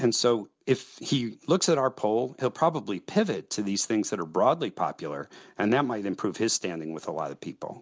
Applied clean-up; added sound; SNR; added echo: none; none; none; none.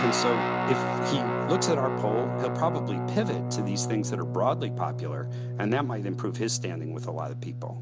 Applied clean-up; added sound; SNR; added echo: none; Guitar; 0 dB; none.